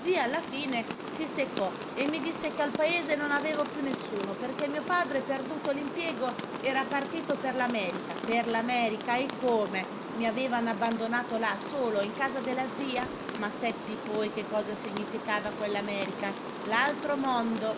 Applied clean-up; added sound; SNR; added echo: none; Rain; 6 dB; none.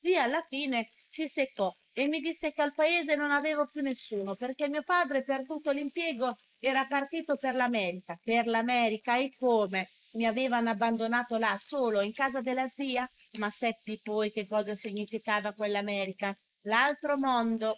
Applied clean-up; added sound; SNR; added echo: neural mask model Resemble Enhance denoiser.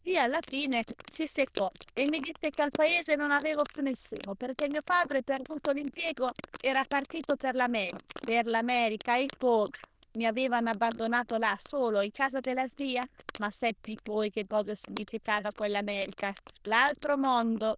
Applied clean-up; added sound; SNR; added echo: neural diffusion model UNIVERSE++.